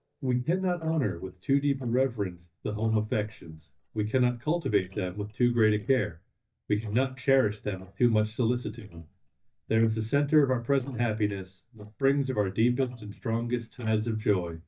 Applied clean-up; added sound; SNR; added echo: neural mask model DeepFilterNet 3.